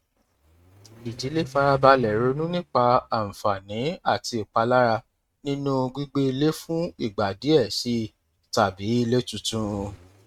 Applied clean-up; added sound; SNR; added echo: neural mask model RNNoise.